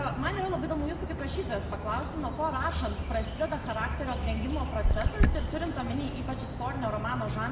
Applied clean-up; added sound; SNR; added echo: none; Bird; -2 dB; reverberation time 1.3 s.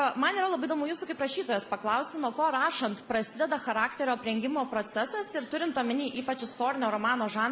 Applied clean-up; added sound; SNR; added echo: none; none; none; none.